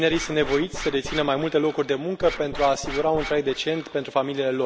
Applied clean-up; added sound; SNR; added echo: none; Scratching (performance technique); 11 dB; none.